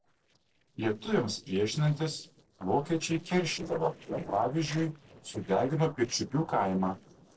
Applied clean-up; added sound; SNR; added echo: neural separator model SepFormer DNS4.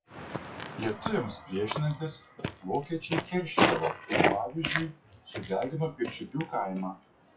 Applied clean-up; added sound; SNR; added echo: classical method WPE with log-MMSE.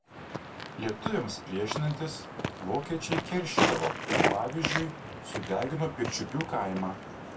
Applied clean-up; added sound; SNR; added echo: none; Walk, footsteps; 0 dB; reverberation time 0.2 s.